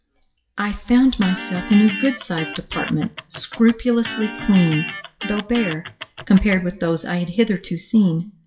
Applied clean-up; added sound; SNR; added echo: classical method WPE with log-MMSE.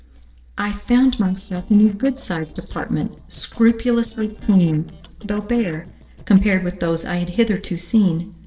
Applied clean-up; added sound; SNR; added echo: neural separator model SepFormer DNS4.